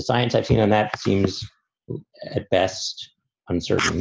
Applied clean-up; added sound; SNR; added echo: none; none; none; none.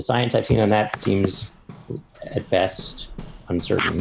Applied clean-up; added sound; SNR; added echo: none; Hammer; 19 dB; none.